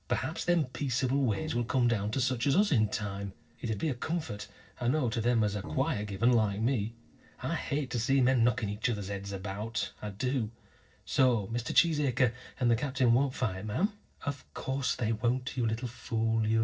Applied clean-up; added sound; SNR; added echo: neural separator model SepFormer DNS4.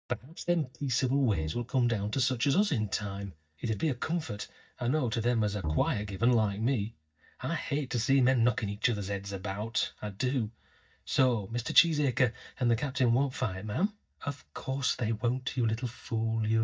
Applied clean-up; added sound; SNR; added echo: neural mask model DeepFilterNet 3.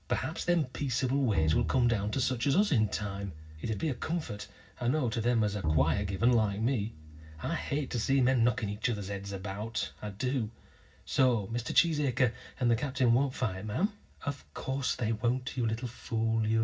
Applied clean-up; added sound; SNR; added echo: none; Bowed string instrument; 6 dB; reverberation time 0.4 s.